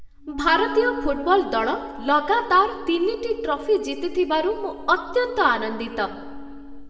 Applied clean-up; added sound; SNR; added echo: none; Wind instrument, woodwind instrument; 15 dB; reverberation time 1.3 s.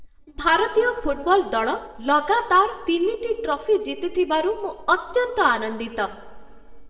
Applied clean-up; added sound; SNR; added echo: neural separator model SepFormer DNS4.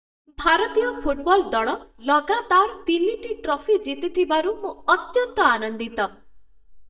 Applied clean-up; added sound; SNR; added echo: neural mask model DeepFilterNet 3.